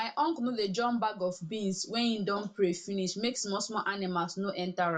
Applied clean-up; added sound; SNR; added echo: none; none; none; reverberation time 0.2 s.